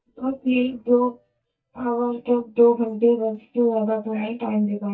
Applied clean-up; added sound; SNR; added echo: neural mask model DeepFilterNet 3.